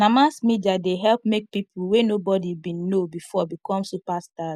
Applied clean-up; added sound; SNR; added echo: none; none; none; none.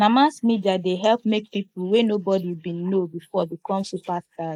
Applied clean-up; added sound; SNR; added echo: neural mask model Resemble Enhance denoiser.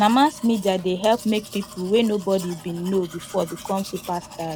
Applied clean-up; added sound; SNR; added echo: none; Domestic sounds, home sounds; 18 dB; none.